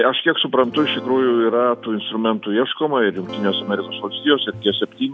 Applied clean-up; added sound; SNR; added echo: none; Acoustic guitar / Strum; 15 dB; none.